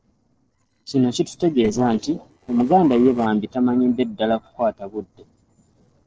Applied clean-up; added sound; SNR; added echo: neural separator model SepFormer DNS4.